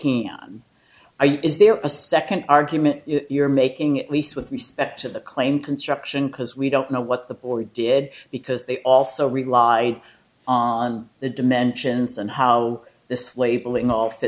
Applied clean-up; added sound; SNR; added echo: none; none; none; none.